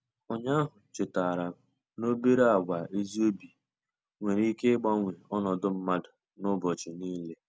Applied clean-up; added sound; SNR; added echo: none; none; none; none.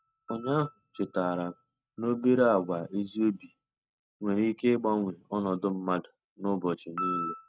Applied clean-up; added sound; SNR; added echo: neural mask model RNNoise.